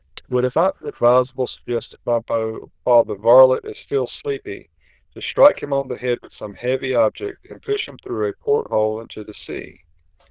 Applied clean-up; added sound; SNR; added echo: neural diffusion model UNIVERSE++.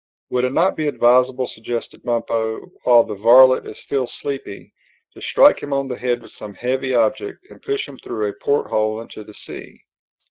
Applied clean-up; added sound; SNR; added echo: neural mask model Resemble Enhance denoiser.